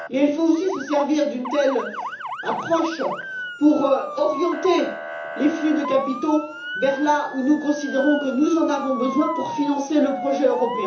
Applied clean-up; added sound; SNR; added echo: none; Motor vehicle (road) / Siren; 10 dB; reverberation time 0.7 s.